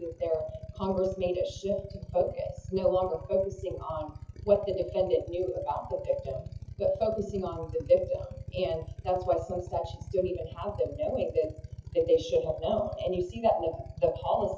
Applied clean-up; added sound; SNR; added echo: classical method WPE with log-MMSE.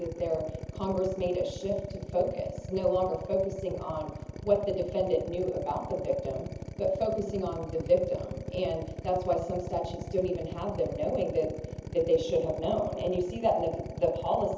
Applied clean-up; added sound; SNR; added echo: none; Drill; 10 dB; reverberation time 0.7 s.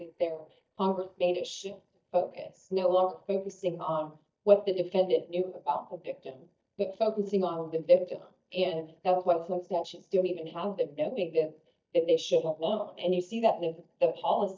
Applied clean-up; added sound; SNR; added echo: neural mask model DeepFilterNet 3.